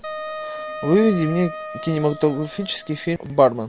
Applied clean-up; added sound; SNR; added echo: none; Wind instrument, woodwind instrument; 12 dB; none.